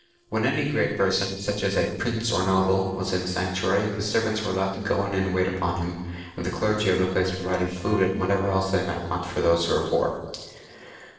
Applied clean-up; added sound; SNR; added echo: neural separator model SepFormer DNS4.